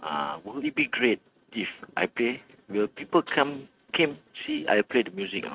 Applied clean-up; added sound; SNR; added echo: neural mask model RNNoise.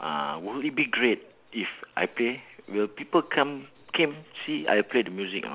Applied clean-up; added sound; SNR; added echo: none; none; none; none.